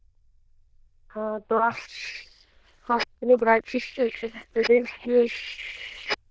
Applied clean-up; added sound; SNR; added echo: neural diffusion model UNIVERSE++.